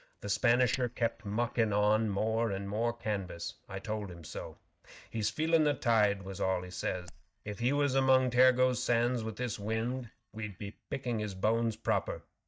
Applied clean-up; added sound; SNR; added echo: neural mask model DeepFilterNet 3.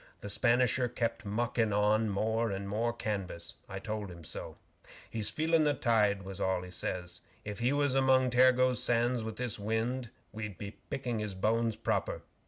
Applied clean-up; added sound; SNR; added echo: none; none; none; none.